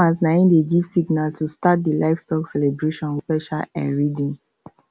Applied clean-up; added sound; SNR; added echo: none; none; none; none.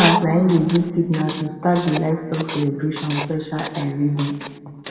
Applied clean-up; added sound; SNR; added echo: none; Writing; 9 dB; reverberation time 1.9 s.